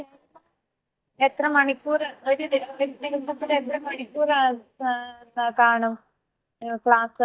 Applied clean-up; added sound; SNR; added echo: neural mask model DeepFilterNet 3.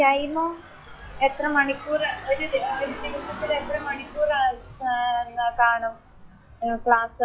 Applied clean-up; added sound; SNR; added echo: classical method log-MMSE.